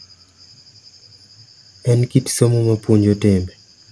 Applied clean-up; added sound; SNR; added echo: none; none; none; none.